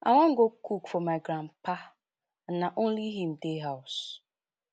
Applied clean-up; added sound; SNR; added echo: none; none; none; none.